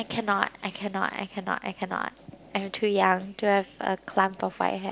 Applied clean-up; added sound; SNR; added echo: none; none; none; none.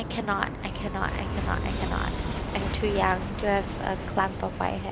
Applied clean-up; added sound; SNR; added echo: none; Chime + Aircraft; 1 dB; none.